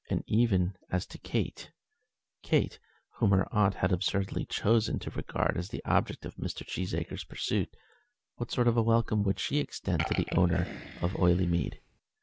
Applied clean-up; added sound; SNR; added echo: none; Burping, eructation; 12 dB; none.